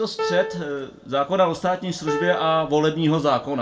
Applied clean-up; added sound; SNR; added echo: none; Piano; 9 dB; reverberation time 0.2 s.